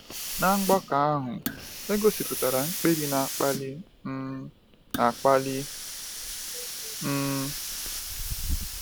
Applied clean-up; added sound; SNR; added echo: none; Hiss; 6 dB; none.